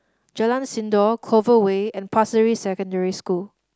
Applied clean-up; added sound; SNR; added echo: none; none; none; none.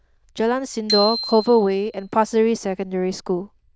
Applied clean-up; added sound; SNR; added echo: neural diffusion model UNIVERSE++.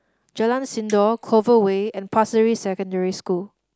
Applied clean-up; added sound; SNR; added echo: neural mask model Resemble Enhance denoiser.